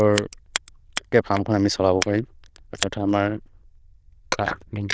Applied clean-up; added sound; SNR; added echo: neural diffusion model UNIVERSE++.